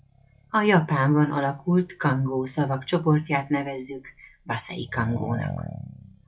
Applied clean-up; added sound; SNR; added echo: classical method log-MMSE.